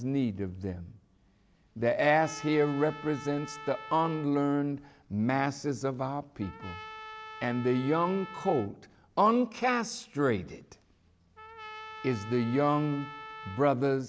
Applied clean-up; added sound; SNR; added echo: none; Trumpet; 16 dB; none.